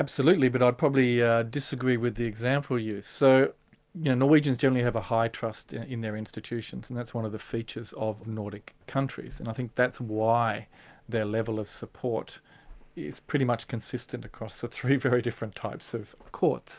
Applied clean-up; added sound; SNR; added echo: none; none; none; none.